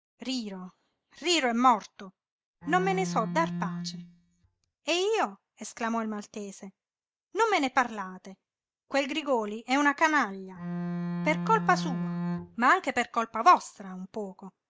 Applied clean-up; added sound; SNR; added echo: neural mask model DeepFilterNet 3.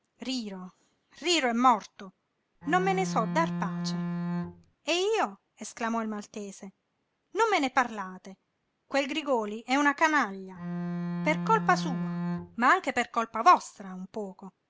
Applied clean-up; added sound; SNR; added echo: none; Bowed string instrument; 3 dB; none.